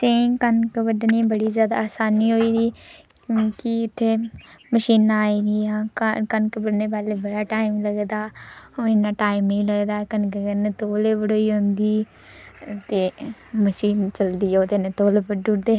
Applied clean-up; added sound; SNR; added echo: none; none; none; none.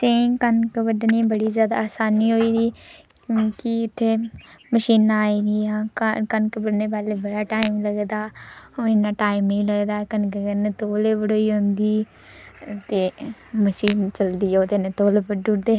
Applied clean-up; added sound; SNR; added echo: none; Tap / Glass; 15 dB; none.